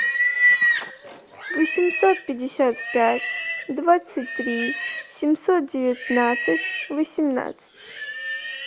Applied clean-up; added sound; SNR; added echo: none; Livestock, farm animals, working animals; 3 dB; none.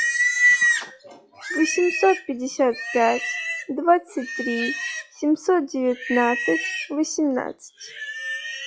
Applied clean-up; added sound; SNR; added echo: classical method log-MMSE.